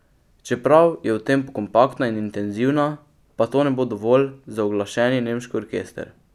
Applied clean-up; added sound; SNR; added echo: none; none; none; none.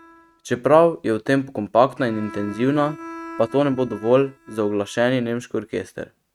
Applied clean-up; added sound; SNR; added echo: neural mask model RNNoise.